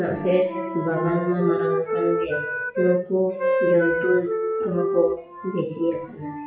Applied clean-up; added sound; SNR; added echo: classical method WPE with log-MMSE.